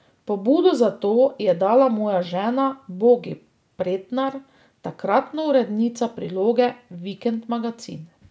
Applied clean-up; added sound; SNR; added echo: none; none; none; none.